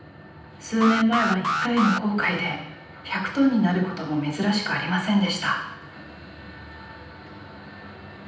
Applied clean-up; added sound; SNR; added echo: none; Alarm; 2 dB; reverberation time 0.9 s.